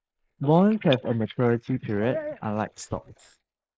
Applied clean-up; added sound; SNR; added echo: neural mask model Resemble Enhance denoiser.